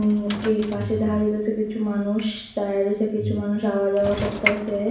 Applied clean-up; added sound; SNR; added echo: none; Sliding door / Train; 11 dB; reverberation time 0.7 s.